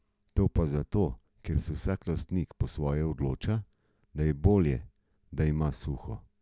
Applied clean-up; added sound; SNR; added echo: none; none; none; none.